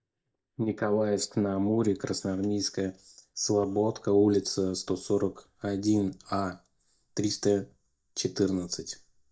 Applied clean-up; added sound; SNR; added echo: neural mask model DeepFilterNet 3.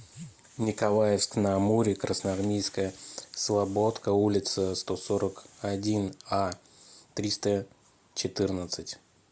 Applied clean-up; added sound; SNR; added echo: none; none; none; none.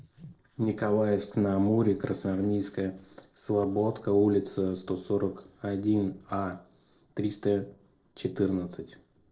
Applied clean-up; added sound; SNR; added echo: neural separator model SepFormer DNS4.